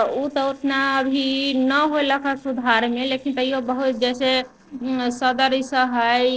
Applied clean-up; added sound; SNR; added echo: neural separator model SepFormer DNS4.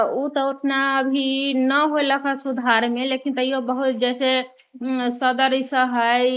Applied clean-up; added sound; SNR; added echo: neural mask model Resemble Enhance denoiser.